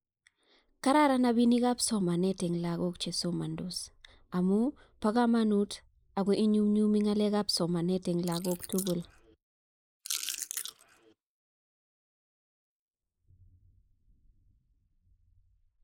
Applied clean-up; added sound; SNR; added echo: neural mask model Resemble Enhance denoiser.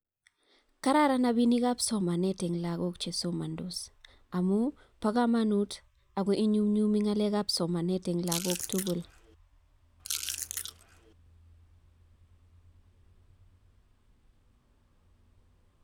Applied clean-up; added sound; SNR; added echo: none; Chewing, mastication / Crushing; 7 dB; none.